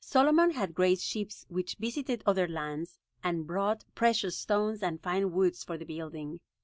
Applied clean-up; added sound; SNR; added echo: none; none; none; none.